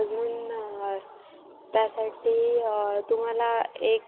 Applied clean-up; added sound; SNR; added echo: none; none; none; none.